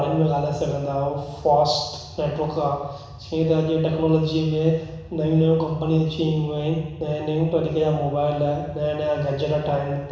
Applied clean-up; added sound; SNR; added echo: none; none; none; reverberation time 1.0 s.